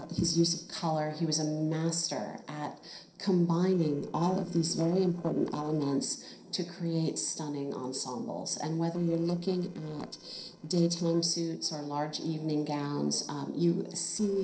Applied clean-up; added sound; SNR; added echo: neural separator model SepFormer DNS4.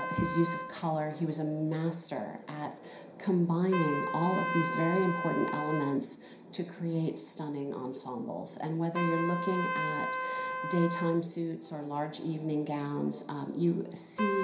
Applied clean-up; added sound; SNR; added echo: none; Trumpet; 6 dB; reverberation time 0.5 s.